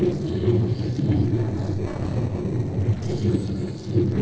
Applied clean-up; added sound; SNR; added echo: neural separator model SepFormer DNS4.